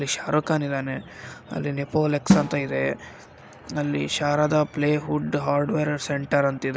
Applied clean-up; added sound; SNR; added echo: none; Drum; 5 dB; none.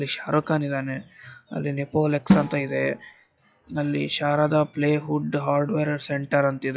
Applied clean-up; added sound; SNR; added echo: classical method log-MMSE.